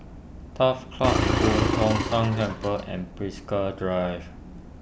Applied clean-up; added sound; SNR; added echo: none; Engine; -2 dB; none.